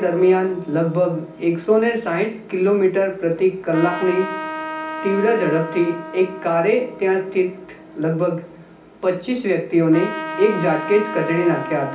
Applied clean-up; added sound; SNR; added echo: none; Trumpet; 12 dB; reverberation time 0.4 s.